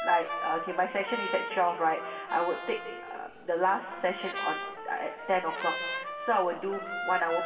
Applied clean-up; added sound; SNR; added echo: none; Trumpet; 7 dB; reverberation time 1.9 s.